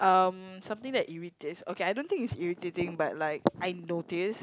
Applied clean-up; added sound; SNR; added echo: none; none; none; none.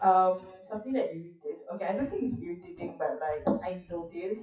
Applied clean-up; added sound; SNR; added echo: classical method WPE with log-MMSE.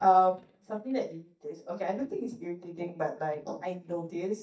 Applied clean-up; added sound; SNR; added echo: neural mask model DeepFilterNet 3.